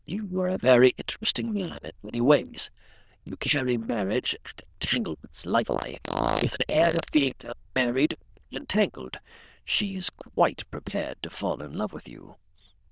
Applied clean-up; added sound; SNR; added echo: neural diffusion model UNIVERSE++.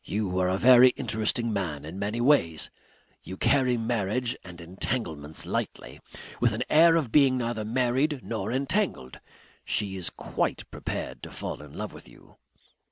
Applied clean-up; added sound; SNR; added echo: none; none; none; none.